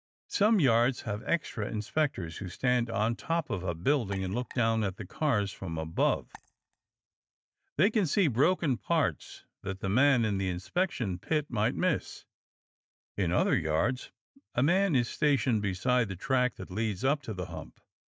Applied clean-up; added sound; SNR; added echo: neural mask model DeepFilterNet 3.